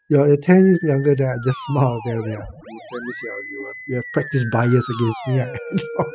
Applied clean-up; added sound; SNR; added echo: classical method spectral subtraction.